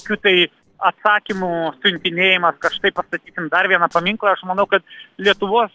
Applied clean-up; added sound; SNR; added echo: neural separator model SepFormer DNS4.